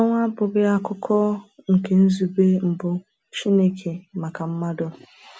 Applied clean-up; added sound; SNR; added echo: none; none; none; none.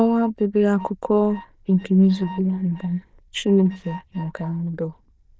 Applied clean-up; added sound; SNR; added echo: neural diffusion model UNIVERSE++.